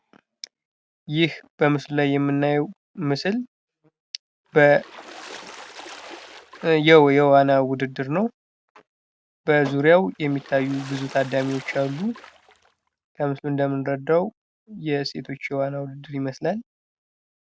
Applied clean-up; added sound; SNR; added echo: none; Water / Splash, splatter; 19 dB; none.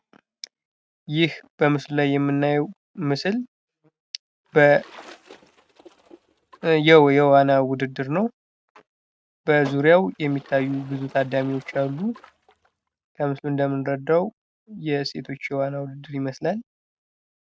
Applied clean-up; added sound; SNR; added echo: neural mask model RNNoise.